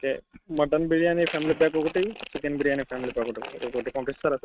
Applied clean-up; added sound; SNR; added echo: neural mask model RNNoise.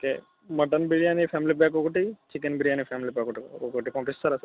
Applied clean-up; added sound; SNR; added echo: none; none; none; none.